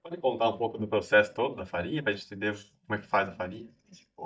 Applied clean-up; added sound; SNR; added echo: neural mask model DeepFilterNet 3.